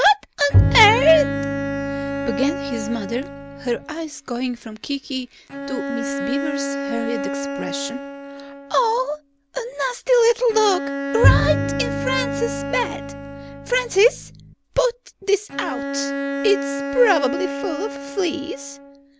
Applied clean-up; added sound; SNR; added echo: none; Bowed string instrument + Bowed string instrument; 3 dB; none.